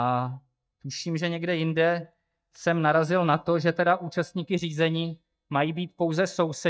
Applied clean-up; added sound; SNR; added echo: neural mask model DeepFilterNet 3.